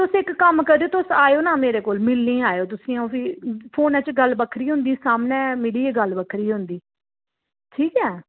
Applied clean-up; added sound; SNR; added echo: none; none; none; none.